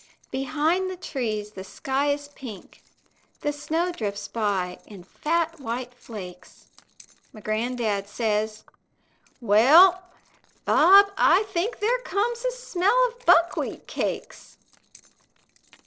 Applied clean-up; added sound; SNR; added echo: neural separator model SepFormer DNS4.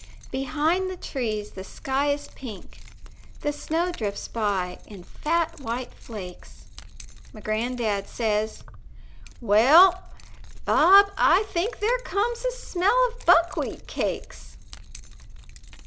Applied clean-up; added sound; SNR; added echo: none; Keys jangling; 13 dB; none.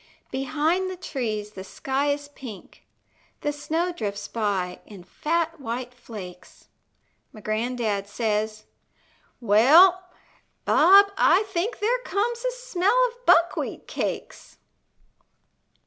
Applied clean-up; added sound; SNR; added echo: none; none; none; none.